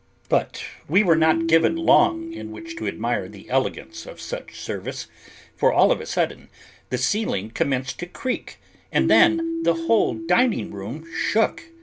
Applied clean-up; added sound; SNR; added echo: none; Keyboard (musical); 7 dB; none.